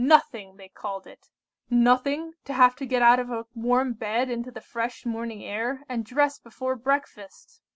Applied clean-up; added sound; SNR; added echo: none; none; none; none.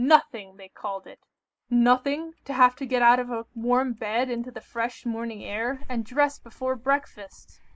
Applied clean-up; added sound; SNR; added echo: neural mask model Resemble Enhance denoiser.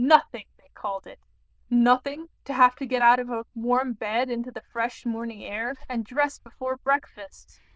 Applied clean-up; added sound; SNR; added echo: neural diffusion model UNIVERSE++.